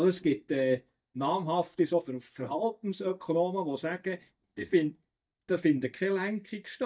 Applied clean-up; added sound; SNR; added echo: neural mask model DeepFilterNet 3.